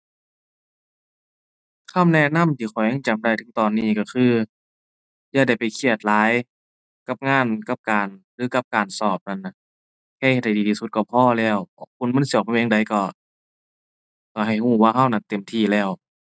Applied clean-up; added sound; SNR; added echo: none; none; none; none.